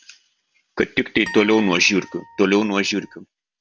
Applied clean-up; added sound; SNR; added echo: none; Harp; 18 dB; none.